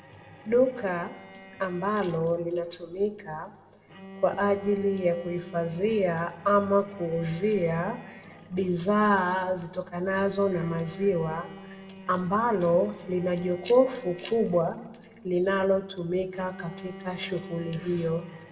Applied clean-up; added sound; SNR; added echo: none; Bowed string instrument; 19 dB; reverberation time 1.0 s.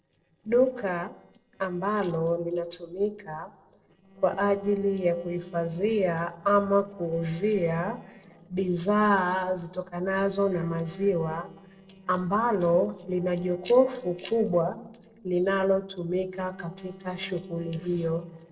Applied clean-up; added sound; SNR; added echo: neural separator model SepFormer DNS4.